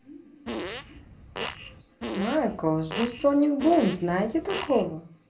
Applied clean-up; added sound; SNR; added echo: none; Fart; 10 dB; reverberation time 0.3 s.